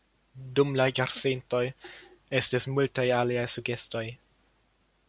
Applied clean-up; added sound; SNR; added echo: none; none; none; none.